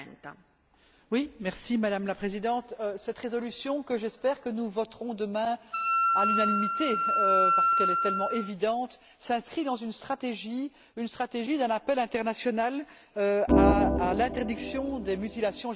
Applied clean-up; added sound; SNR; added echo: none; Organ + Wind instrument, woodwind instrument; -4 dB; none.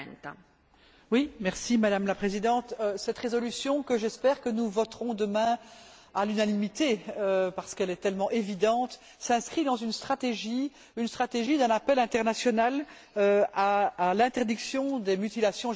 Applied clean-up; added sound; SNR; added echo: none; none; none; none.